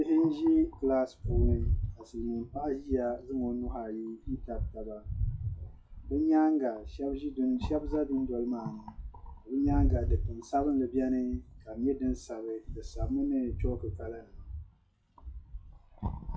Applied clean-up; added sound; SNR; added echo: classical method log-MMSE.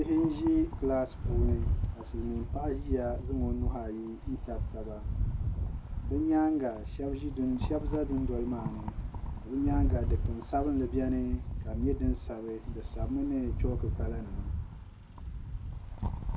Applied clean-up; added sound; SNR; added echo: none; Rattle; 0 dB; none.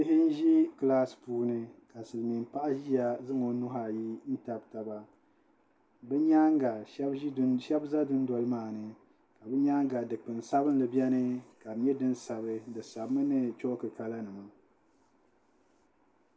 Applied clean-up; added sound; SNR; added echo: none; none; none; none.